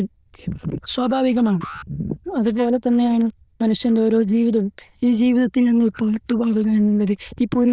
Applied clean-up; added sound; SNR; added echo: neural diffusion model UNIVERSE++.